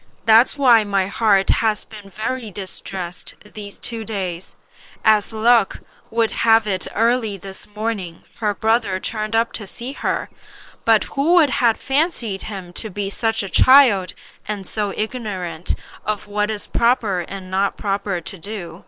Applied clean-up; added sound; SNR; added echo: neural separator model SepFormer WHAM!.